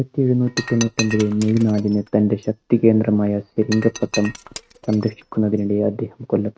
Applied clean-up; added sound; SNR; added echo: neural mask model RNNoise.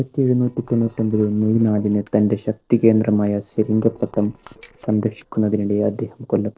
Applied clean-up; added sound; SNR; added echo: neural separator model SepFormer DNS4.